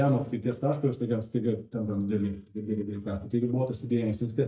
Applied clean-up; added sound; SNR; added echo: neural mask model DeepFilterNet 3.